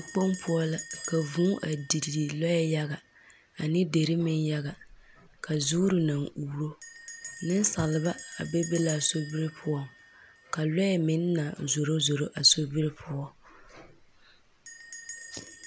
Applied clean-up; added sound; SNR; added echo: none; Bell; 18 dB; none.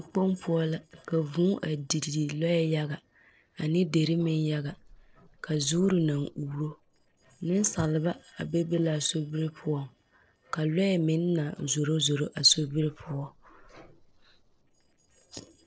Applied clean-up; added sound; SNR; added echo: neural separator model SepFormer DNS4.